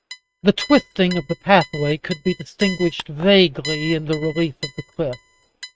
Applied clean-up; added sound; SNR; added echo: neural mask model RNNoise.